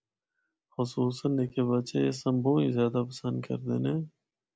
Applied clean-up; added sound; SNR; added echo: none; none; none; none.